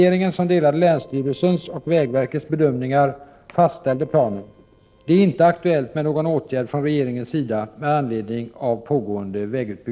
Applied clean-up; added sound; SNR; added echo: neural separator model SepFormer DNS4.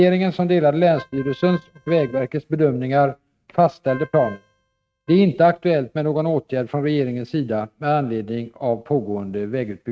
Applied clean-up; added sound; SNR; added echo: neural mask model RNNoise.